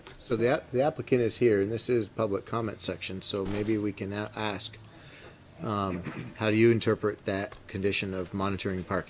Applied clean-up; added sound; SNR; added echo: none; Gunshot, gunfire; 18 dB; none.